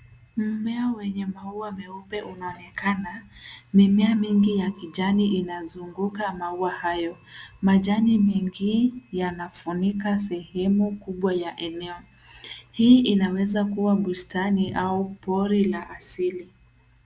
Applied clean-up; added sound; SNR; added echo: none; none; none; none.